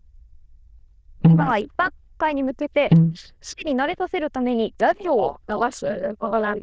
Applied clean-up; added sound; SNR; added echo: neural diffusion model UNIVERSE++.